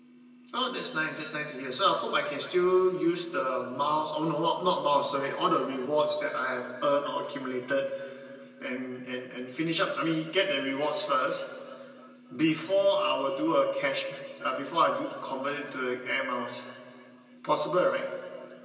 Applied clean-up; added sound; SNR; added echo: none; none; none; reverberation time 2.3 s.